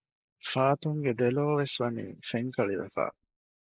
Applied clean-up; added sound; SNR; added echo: neural mask model Resemble Enhance denoiser.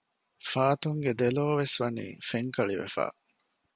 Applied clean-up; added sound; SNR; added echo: none; none; none; none.